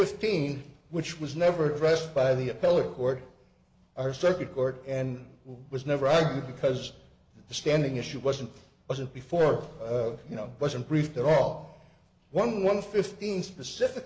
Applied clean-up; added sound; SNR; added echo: none; none; none; none.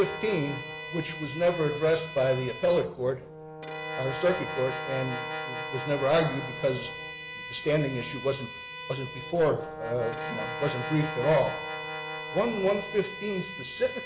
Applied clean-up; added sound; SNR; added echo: none; Brass instrument + Bowed string instrument; 8 dB; none.